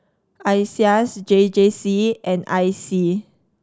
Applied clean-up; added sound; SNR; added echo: none; none; none; none.